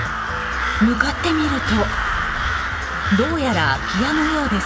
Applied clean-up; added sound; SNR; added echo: none; Crow; 3 dB; reverberation time 1.5 s.